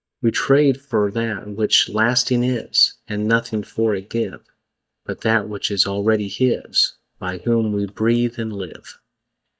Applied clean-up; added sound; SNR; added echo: neural mask model DeepFilterNet 3.